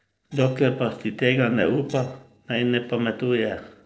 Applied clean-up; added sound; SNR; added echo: neural separator model SepFormer DNS4.